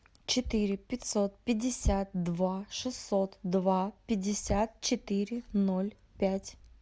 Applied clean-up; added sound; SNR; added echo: none; none; none; none.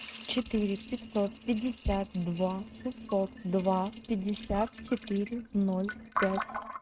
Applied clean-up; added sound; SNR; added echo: neural mask model RNNoise.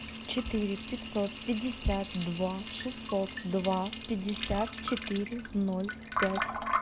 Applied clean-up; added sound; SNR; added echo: none; Liquid; 3 dB; none.